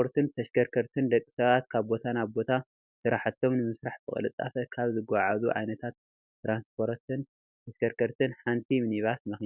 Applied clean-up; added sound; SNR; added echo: none; none; none; none.